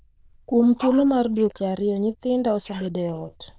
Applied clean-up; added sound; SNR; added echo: neural diffusion model UNIVERSE++.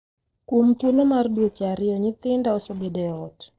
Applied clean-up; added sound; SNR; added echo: neural separator model SepFormer DNS4.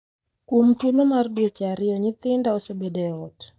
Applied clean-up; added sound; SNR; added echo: neural mask model DeepFilterNet 3.